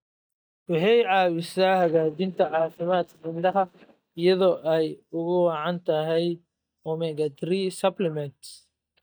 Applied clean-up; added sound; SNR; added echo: neural mask model DeepFilterNet 3.